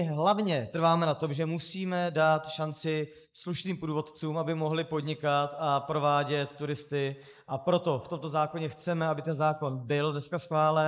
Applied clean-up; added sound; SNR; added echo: neural mask model Resemble Enhance denoiser.